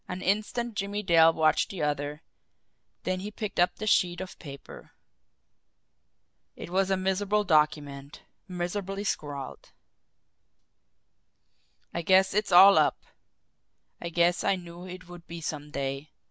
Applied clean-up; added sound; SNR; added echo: none; none; none; none.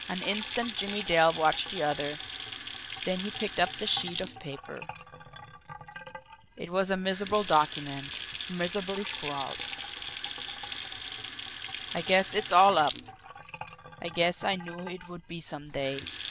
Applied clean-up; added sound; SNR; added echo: none; Sink (filling or washing) / Water tap, faucet / Splash, splatter; 3 dB; none.